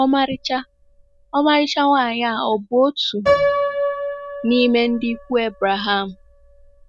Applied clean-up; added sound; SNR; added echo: none; Piano; 6 dB; none.